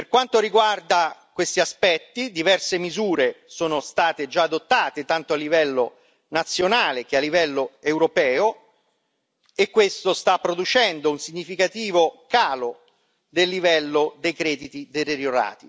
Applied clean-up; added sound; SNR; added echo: none; none; none; none.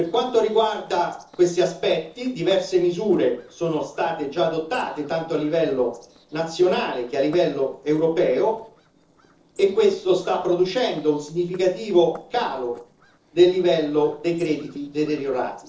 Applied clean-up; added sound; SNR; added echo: neural separator model SepFormer DNS4.